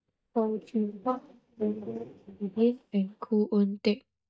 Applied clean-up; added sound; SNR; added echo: neural mask model DeepFilterNet 3.